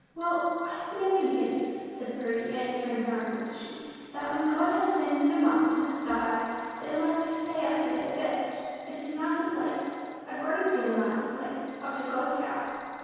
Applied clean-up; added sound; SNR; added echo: none; Alarm; 10 dB; reverberation time 2.1 s.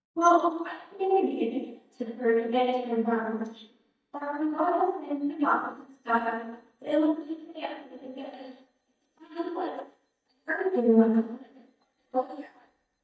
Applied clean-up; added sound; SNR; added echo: neural mask model DeepFilterNet 3.